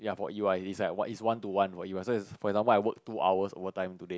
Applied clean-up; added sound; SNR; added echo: none; none; none; none.